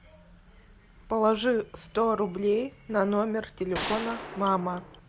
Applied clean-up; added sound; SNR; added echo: none; Gunshot, gunfire; 8 dB; none.